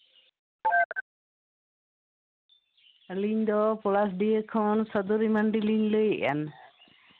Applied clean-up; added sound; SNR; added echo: none; none; none; none.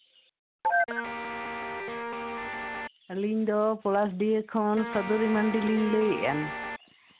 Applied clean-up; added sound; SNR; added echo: none; Guitar; 6 dB; none.